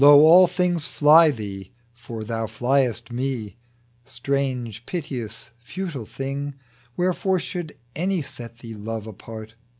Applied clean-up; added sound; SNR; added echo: none; none; none; none.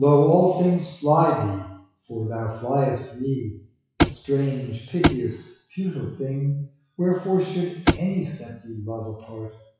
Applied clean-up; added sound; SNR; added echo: classical method WPE with log-MMSE.